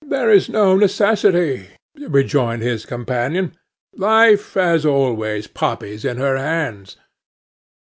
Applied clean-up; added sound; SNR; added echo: none; none; none; none.